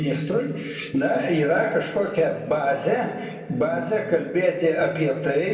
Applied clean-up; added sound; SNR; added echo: none; none; none; reverberation time 1.9 s.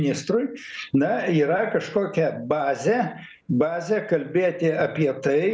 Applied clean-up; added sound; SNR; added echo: none; none; none; none.